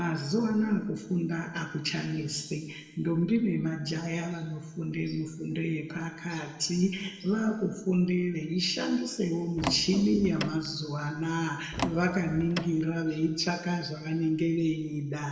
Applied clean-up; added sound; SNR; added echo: none; Door; 8 dB; reverberation time 1.2 s.